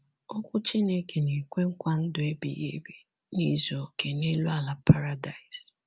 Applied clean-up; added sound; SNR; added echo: none; none; none; none.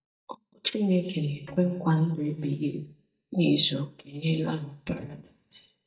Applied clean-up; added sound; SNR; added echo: neural mask model DeepFilterNet 3.